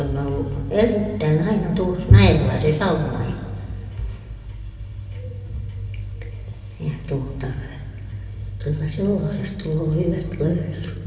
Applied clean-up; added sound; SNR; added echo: none; none; none; reverberation time 2.0 s.